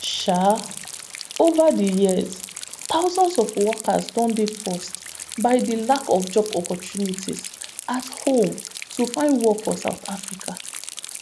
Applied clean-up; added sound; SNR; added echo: none; Rain; 12 dB; none.